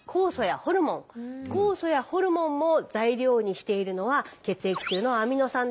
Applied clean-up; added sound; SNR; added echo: none; none; none; none.